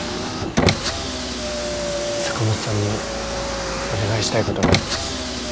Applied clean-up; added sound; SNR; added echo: none; Car; -4 dB; none.